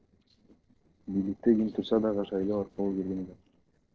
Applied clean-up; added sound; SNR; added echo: neural separator model SepFormer DNS4.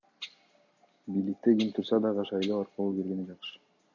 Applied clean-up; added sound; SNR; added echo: none; none; none; none.